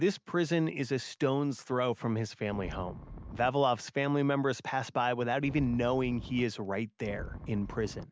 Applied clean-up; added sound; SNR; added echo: none; Wind; 12 dB; none.